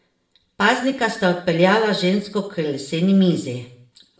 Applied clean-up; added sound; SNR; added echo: none; none; none; reverberation time 0.5 s.